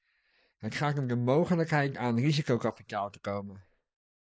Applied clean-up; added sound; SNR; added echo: neural mask model Resemble Enhance denoiser.